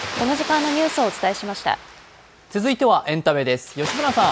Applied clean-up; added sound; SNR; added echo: none; Water; 10 dB; none.